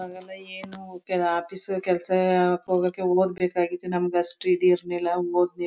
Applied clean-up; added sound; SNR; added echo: none; none; none; none.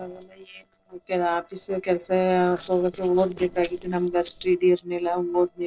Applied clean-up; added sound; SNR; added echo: neural separator model SepFormer DNS4.